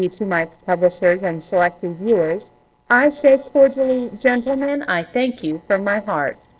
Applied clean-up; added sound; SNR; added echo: neural separator model SepFormer DNS4.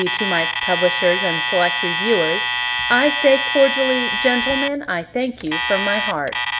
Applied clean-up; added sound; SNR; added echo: none; Alarm; 1 dB; reverberation time 0.8 s.